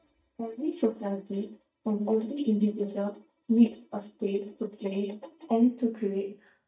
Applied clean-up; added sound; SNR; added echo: neural mask model DeepFilterNet 3.